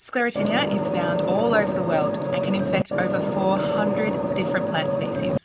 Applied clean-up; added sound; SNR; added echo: none; Vehicle; -2 dB; none.